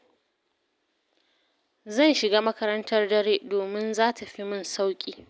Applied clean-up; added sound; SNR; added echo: none; none; none; none.